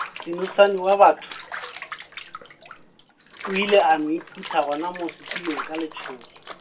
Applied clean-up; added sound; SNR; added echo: none; Bathtub (filling or washing) / Water; 14 dB; reverberation time 0.2 s.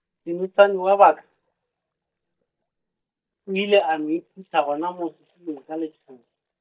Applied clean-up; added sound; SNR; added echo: neural mask model DeepFilterNet 3.